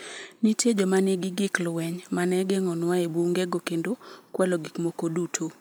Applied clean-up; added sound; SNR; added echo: none; none; none; none.